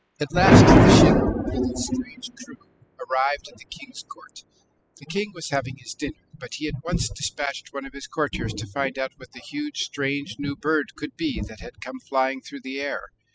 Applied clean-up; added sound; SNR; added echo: classical method spectral subtraction.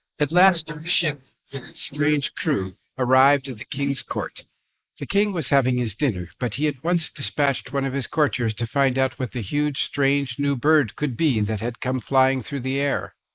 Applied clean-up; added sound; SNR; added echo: neural mask model Resemble Enhance denoiser.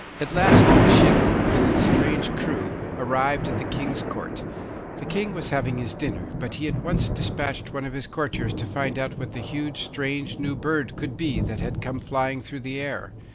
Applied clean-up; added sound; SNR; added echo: none; Thunder; -5 dB; none.